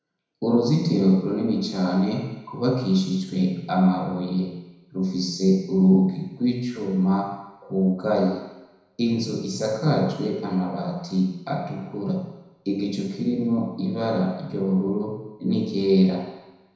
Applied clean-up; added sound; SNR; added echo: none; none; none; reverberation time 1.0 s.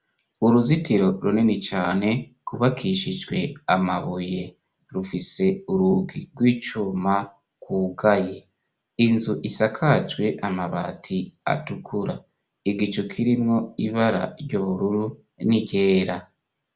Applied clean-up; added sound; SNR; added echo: none; none; none; none.